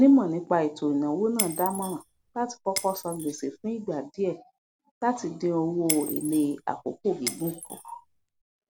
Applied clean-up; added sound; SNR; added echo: none; Shatter; 10 dB; none.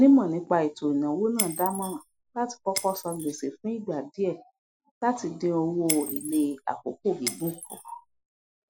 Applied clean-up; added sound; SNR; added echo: classical method Wiener filter.